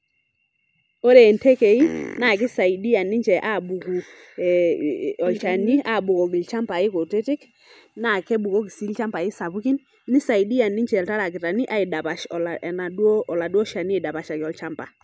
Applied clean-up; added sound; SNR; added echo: none; none; none; none.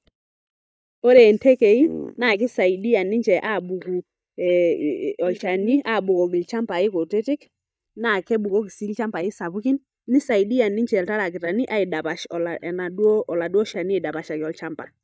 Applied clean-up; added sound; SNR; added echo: neural mask model DeepFilterNet 3.